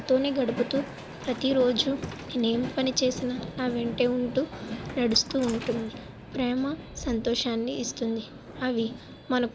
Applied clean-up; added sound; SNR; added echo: none; Train; 11 dB; none.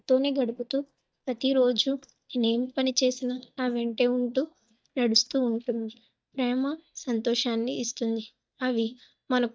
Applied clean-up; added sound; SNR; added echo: neural mask model DeepFilterNet 3.